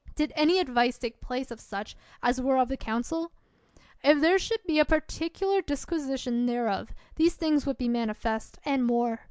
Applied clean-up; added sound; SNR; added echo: none; none; none; none.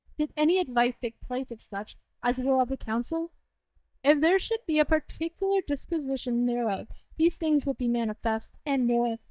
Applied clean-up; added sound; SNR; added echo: neural mask model DeepFilterNet 3.